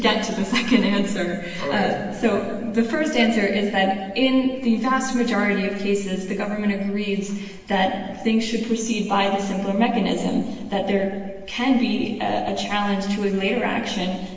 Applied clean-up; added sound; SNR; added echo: none; none; none; reverberation time 1.3 s.